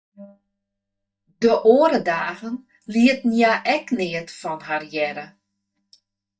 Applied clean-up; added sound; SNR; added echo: neural mask model DeepFilterNet 3.